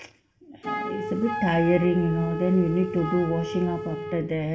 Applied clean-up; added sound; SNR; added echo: none; Wind instrument, woodwind instrument; 8 dB; reverberation time 1.3 s.